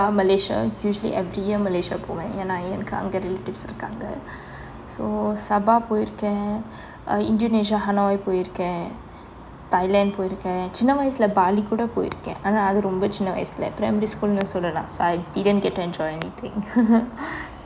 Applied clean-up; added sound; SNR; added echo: none; none; none; none.